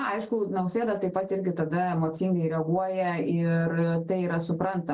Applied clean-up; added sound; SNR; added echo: none; none; none; none.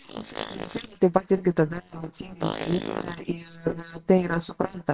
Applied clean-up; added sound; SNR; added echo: neural separator model SepFormer WHAM!.